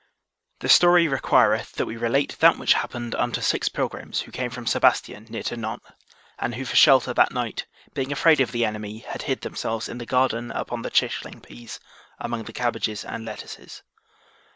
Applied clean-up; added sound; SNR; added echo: none; none; none; none.